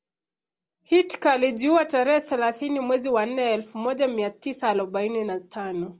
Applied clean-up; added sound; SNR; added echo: none; none; none; none.